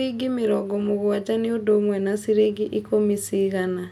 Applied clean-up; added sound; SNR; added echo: none; none; none; none.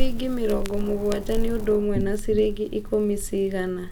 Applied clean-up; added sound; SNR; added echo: none; Crackle; 1 dB; none.